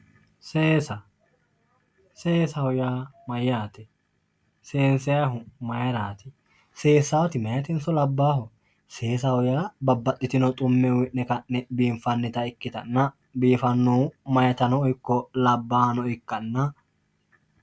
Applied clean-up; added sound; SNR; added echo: none; none; none; none.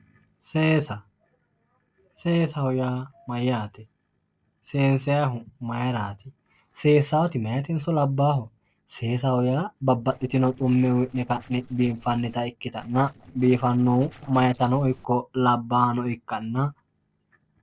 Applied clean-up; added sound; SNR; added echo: neural separator model SepFormer DNS4.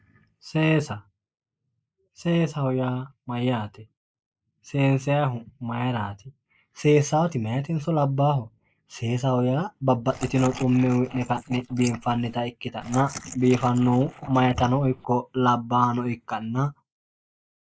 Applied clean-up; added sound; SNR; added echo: neural mask model Resemble Enhance denoiser.